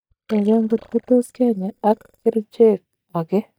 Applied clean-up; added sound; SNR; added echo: neural mask model DeepFilterNet 3.